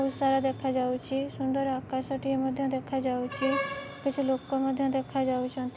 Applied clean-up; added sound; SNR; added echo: none; none; none; none.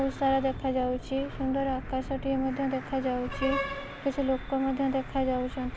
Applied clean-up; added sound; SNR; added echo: none; Traffic noise, roadway noise; 11 dB; none.